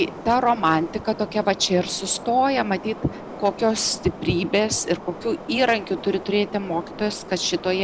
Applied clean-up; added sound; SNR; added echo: none; Subway, metro, underground; 14 dB; none.